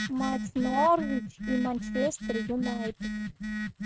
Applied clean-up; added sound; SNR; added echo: neural mask model RNNoise.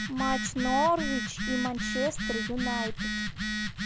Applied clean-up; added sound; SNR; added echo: none; Telephone; 1 dB; none.